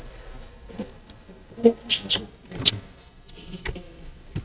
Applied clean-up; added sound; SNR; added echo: neural mask model DeepFilterNet 3.